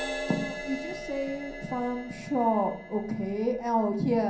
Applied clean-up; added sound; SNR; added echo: none; Crash cymbal; 10 dB; reverberation time 0.6 s.